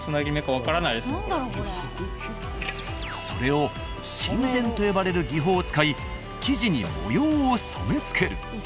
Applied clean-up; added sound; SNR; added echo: none; none; none; none.